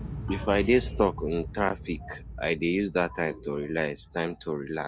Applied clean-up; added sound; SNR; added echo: none; Explosion; 11 dB; none.